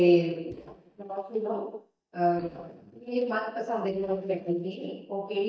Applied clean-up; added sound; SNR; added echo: neural mask model DeepFilterNet 3.